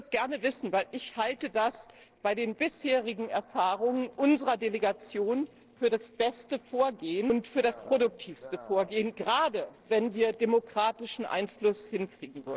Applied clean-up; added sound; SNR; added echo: neural separator model SepFormer DNS4.